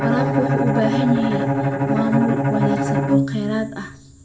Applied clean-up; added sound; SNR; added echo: none; Bowed string instrument; -3 dB; reverberation time 0.3 s.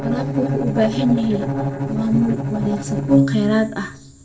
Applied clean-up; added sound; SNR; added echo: neural separator model SepFormer DNS4.